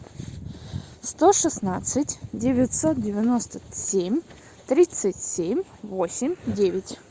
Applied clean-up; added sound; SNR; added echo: none; none; none; none.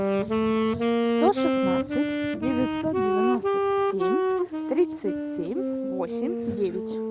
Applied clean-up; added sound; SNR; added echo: none; Wind instrument, woodwind instrument; -4 dB; none.